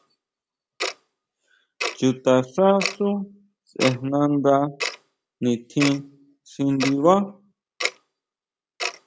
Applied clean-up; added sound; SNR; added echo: none; Tick-tock; 10 dB; none.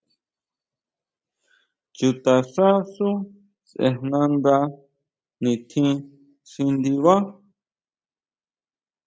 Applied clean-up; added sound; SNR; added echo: none; none; none; none.